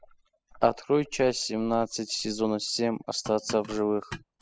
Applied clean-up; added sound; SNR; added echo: classical method spectral subtraction.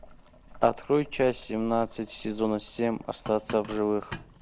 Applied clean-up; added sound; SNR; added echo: none; Boiling; 16 dB; none.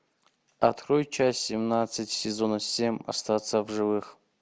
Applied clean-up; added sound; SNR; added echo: none; none; none; none.